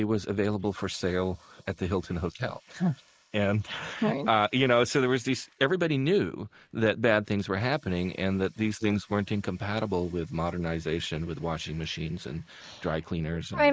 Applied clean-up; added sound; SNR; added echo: neural mask model Resemble Enhance denoiser.